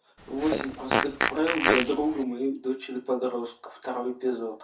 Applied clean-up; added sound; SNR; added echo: none; Fart; -2 dB; reverberation time 0.3 s.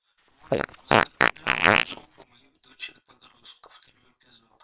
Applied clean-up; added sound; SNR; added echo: neural separator model SepFormer WHAMR!.